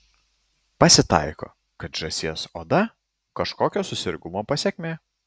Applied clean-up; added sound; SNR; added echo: none; none; none; none.